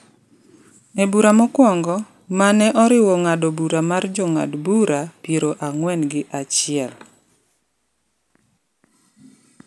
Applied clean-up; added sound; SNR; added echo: none; none; none; none.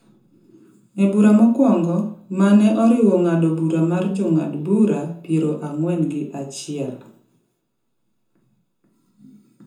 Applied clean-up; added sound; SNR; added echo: none; none; none; reverberation time 0.5 s.